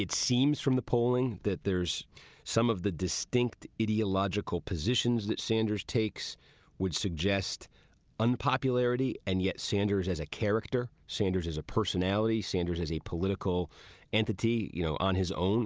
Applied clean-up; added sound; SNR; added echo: none; none; none; none.